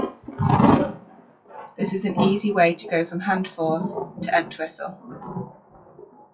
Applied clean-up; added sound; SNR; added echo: classical method WPE with log-MMSE.